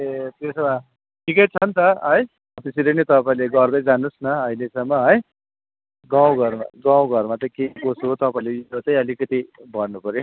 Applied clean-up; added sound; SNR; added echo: none; none; none; none.